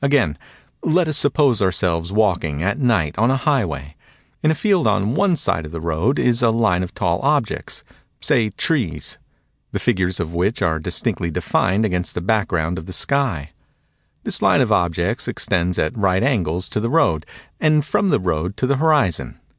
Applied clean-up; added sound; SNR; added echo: none; none; none; none.